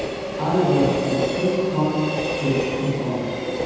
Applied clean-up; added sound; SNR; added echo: none; Train; 3 dB; reverberation time 2.1 s.